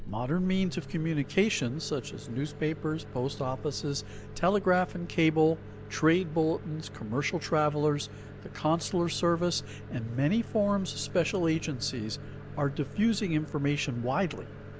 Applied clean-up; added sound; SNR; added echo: none; Microwave oven; 13 dB; none.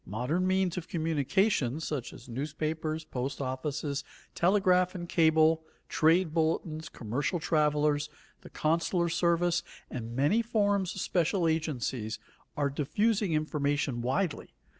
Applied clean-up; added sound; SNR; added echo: none; none; none; none.